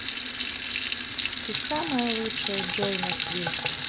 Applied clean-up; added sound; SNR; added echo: none; Sink (filling or washing) / Water tap, faucet; -3 dB; none.